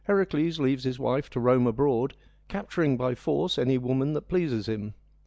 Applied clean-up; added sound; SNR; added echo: none; none; none; none.